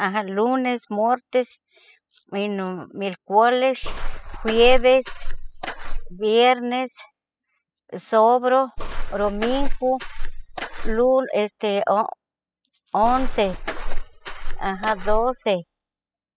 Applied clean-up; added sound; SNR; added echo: classical method spectral subtraction.